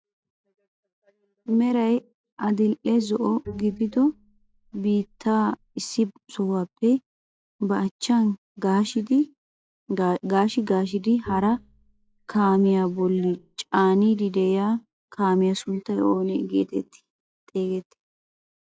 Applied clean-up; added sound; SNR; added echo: classical method log-MMSE.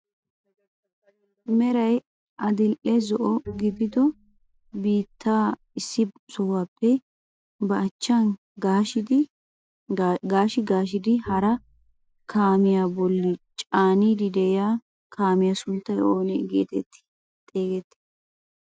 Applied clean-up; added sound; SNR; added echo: classical method Wiener filter.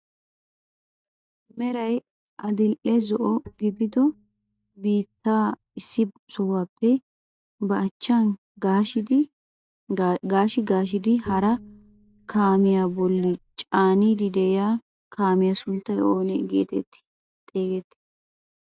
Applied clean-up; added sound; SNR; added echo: neural mask model DeepFilterNet 3.